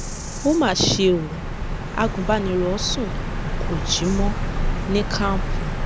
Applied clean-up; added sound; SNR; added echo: none; Bird vocalization, bird call, bird song; 1 dB; none.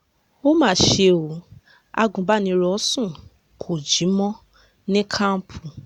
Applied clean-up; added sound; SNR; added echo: none; none; none; none.